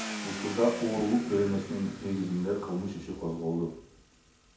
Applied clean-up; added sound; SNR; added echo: none; Car; 12 dB; reverberation time 0.6 s.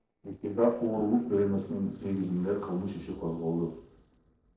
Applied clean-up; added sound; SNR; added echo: neural separator model SepFormer DNS4.